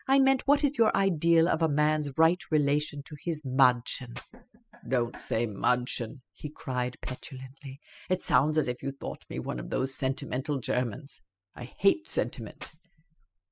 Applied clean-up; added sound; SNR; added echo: classical method spectral subtraction.